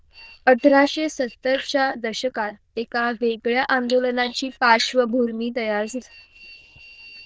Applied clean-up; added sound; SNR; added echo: neural diffusion model UNIVERSE++.